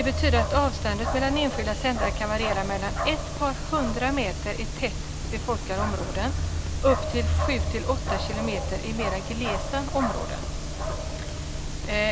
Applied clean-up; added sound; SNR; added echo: none; Bark; 1 dB; none.